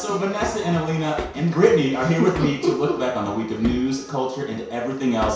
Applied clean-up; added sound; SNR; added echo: none; Hammer; 15 dB; reverberation time 0.6 s.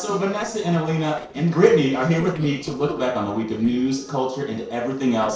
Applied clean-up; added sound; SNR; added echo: neural separator model SepFormer DNS4.